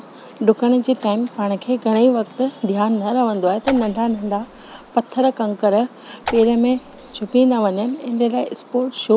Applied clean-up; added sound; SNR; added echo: none; Raindrop / Splash, splatter; 15 dB; none.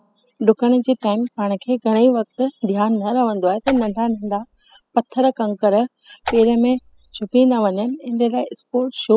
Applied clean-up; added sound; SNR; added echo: classical method spectral subtraction.